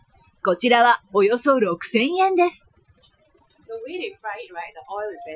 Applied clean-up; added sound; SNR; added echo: classical method Wiener filter.